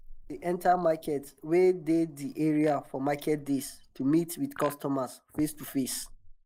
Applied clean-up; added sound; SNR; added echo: neural mask model Resemble Enhance denoiser.